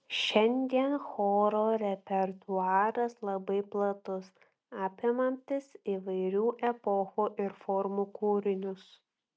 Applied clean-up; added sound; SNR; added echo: none; none; none; none.